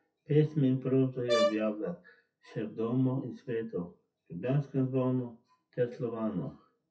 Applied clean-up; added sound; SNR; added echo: classical method WPE with log-MMSE.